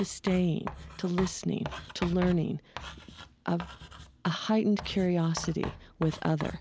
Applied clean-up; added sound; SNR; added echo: none; Writing; 12 dB; none.